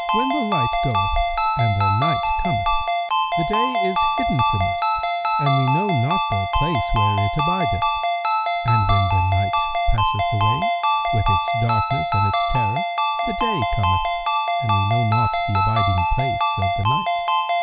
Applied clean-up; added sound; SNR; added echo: none; Ringtone; -3 dB; none.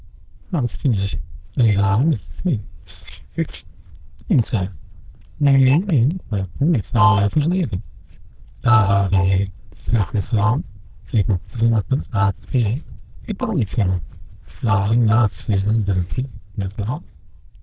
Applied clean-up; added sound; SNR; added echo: neural diffusion model UNIVERSE++.